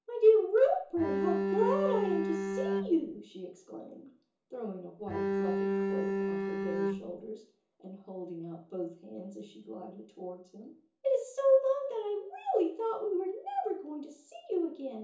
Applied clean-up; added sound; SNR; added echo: none; Bowed string instrument; -1 dB; reverberation time 0.7 s.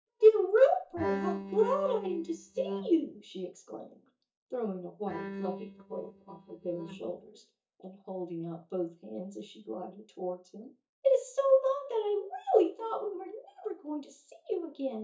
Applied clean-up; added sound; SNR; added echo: neural mask model DeepFilterNet 3.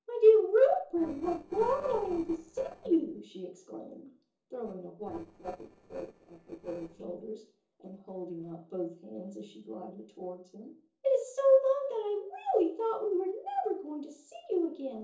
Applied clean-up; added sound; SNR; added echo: neural separator model SepFormer DNS4.